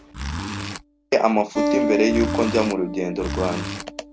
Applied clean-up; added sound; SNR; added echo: none; Zipper (clothing) + Acoustic guitar; 3 dB; none.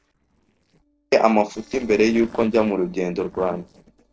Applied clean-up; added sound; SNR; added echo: neural separator model SepFormer DNS4.